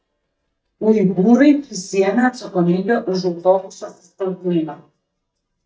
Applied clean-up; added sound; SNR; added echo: neural mask model DeepFilterNet 3.